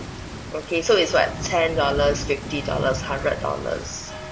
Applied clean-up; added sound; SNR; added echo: none; Rain; 8 dB; none.